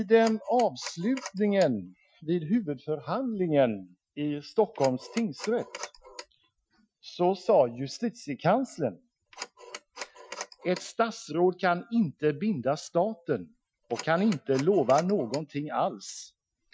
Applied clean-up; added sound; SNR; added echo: classical method Wiener filter.